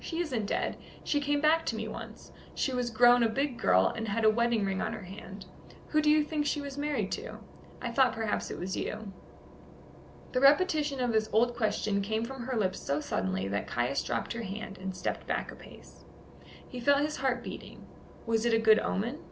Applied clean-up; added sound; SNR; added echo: none; Engine / Boat, Water vehicle; 19 dB; none.